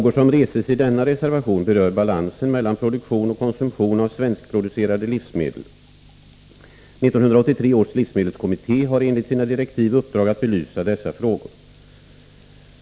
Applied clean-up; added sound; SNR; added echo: none; none; none; none.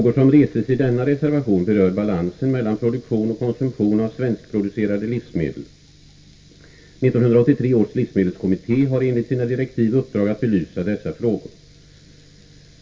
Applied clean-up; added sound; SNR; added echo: none; none; none; reverberation time 0.1 s.